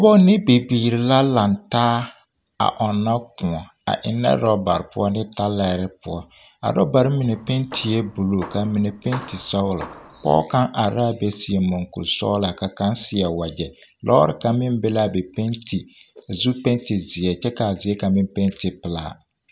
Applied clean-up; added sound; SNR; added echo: none; Hammer; 17 dB; none.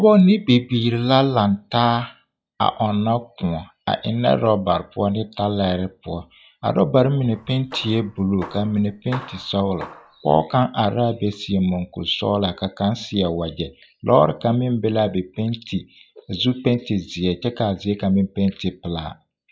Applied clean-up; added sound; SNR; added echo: classical method log-MMSE.